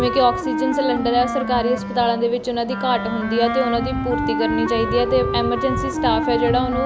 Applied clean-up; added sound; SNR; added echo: none; Wind instrument, woodwind instrument; 4 dB; none.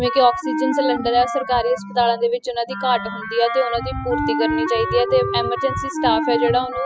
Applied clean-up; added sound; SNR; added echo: classical method spectral subtraction.